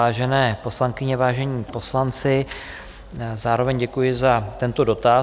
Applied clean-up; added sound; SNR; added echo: none; none; none; none.